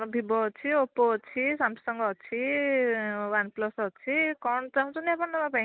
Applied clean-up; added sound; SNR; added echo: none; none; none; none.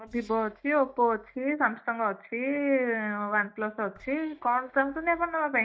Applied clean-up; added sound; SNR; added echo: neural mask model DeepFilterNet 3.